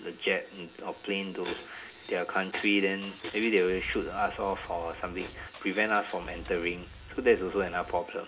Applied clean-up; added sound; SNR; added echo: none; Engine; 17 dB; reverberation time 0.3 s.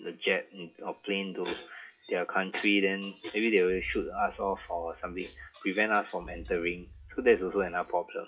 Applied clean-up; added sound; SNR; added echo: classical method WPE with log-MMSE.